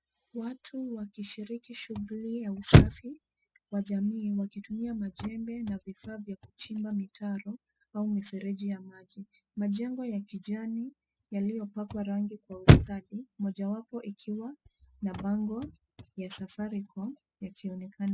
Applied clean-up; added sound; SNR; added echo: classical method spectral subtraction.